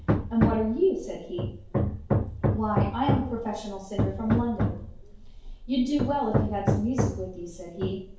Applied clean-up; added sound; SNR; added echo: none; Hammer; -1 dB; reverberation time 2.4 s.